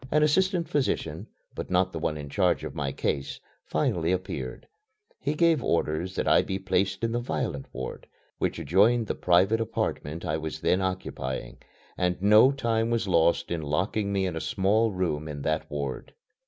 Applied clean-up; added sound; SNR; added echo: none; none; none; none.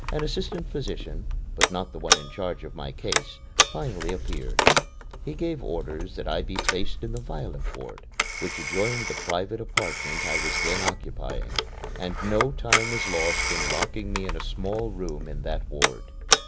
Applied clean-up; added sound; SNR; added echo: none; Telephone; -5 dB; none.